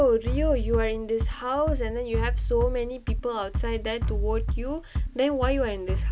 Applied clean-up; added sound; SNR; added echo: none; Bass drum; 1 dB; none.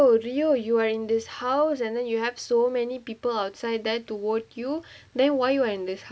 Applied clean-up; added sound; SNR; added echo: none; none; none; none.